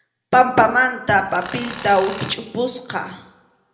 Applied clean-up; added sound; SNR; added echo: none; Tools; 13 dB; reverberation time 0.7 s.